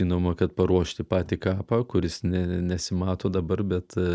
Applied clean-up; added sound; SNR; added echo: none; none; none; none.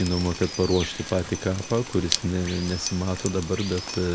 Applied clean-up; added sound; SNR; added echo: none; Water + Drip; 9 dB; none.